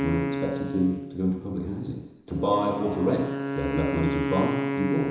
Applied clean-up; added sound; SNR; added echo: none; Wind instrument, woodwind instrument; 3 dB; reverberation time 1.0 s.